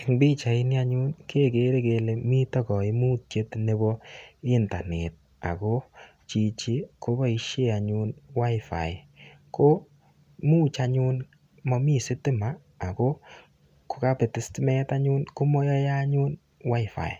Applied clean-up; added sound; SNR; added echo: none; none; none; none.